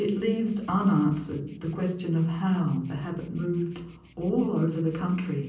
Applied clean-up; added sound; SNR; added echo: none; Insect; 19 dB; reverberation time 0.6 s.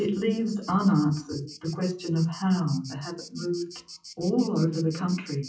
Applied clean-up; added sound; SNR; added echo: classical method WPE with log-MMSE.